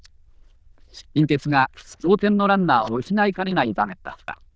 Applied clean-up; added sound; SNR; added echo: neural diffusion model UNIVERSE++.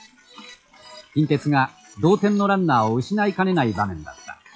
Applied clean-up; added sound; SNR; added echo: classical method log-MMSE.